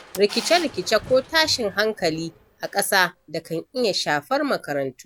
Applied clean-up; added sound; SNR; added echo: none; Camera + Crushing; 19 dB; none.